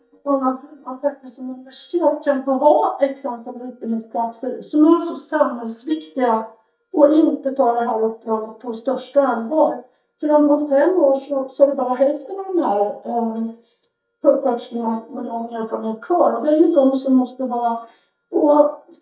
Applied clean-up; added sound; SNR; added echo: neural mask model DeepFilterNet 3.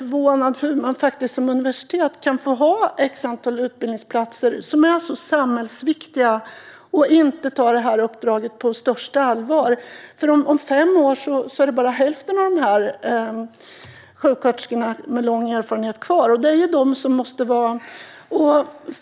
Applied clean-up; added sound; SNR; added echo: none; none; none; none.